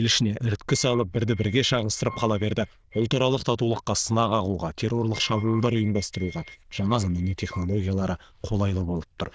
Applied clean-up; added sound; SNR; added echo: neural diffusion model UNIVERSE++.